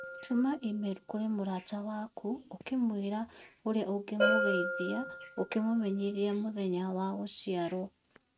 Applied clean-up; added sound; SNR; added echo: neural mask model RNNoise.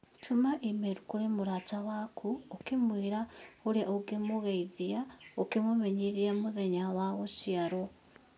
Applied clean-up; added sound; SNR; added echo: none; none; none; none.